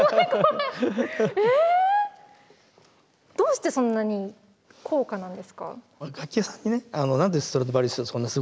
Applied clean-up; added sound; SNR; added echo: none; none; none; none.